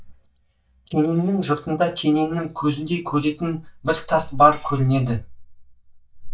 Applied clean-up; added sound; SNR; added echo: neural mask model DeepFilterNet 3.